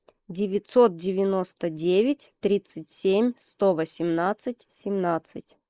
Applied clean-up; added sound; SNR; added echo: neural mask model Resemble Enhance denoiser.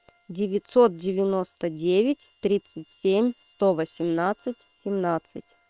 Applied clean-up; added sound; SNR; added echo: neural separator model SepFormer WHAM!.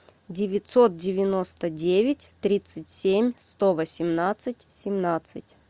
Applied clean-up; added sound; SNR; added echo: none; none; none; none.